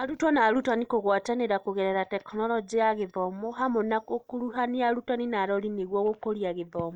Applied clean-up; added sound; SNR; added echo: neural mask model DeepFilterNet 3.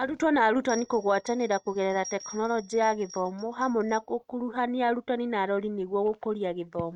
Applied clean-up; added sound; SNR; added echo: neural mask model RNNoise.